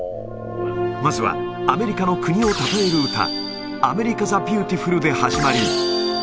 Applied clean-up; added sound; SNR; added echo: none; none; none; none.